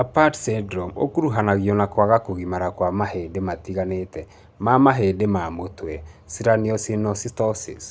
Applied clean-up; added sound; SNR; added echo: none; none; none; none.